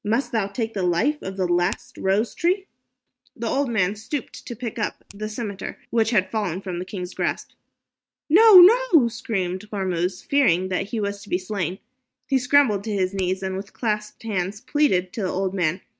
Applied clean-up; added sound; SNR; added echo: neural mask model RNNoise.